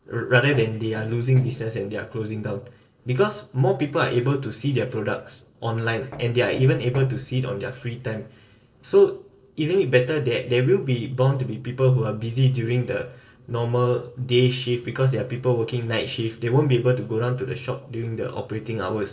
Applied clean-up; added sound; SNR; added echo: neural separator model SepFormer DNS4.